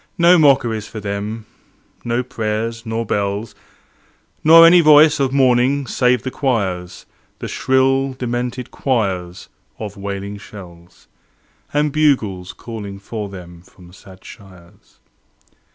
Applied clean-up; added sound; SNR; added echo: none; none; none; none.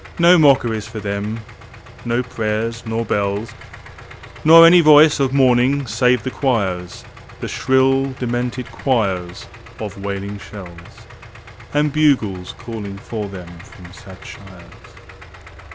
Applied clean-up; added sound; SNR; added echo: none; Idling; 18 dB; none.